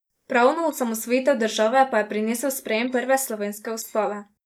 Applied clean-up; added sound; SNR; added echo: neural mask model DeepFilterNet 3.